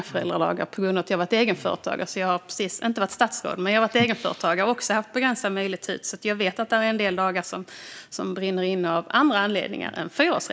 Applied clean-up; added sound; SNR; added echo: none; none; none; none.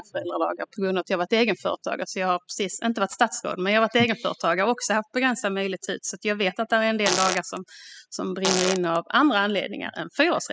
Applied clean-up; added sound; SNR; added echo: classical method spectral subtraction.